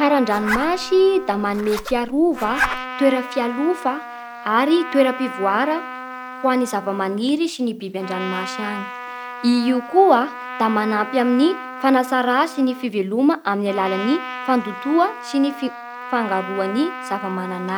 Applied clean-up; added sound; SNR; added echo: none; Zipper (clothing) + Trumpet; 11 dB; none.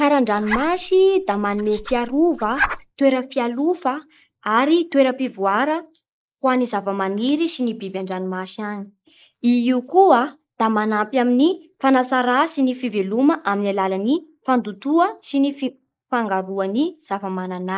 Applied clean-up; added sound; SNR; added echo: neural mask model Resemble Enhance denoiser.